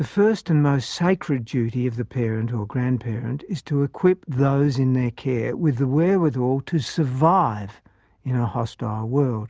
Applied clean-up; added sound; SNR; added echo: none; none; none; none.